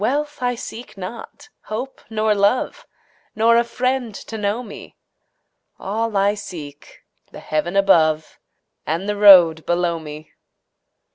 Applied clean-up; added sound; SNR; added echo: none; none; none; none.